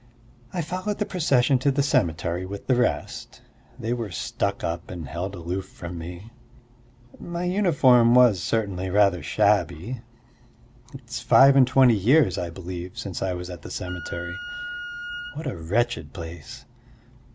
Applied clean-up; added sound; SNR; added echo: none; Wind instrument, woodwind instrument; 11 dB; none.